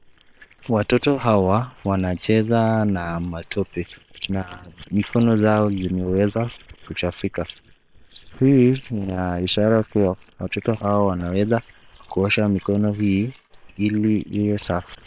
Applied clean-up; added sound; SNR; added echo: neural separator model SepFormer WHAM!.